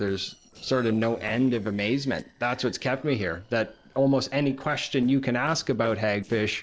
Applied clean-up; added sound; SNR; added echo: neural separator model SepFormer DNS4.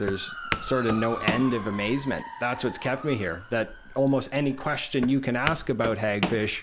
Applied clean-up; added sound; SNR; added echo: none; Motor vehicle (road) / Siren + Walk, footsteps; 8 dB; none.